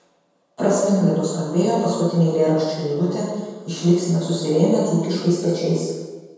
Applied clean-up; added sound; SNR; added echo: none; none; none; reverberation time 1.2 s.